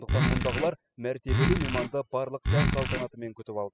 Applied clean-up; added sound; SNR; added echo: classical method spectral subtraction.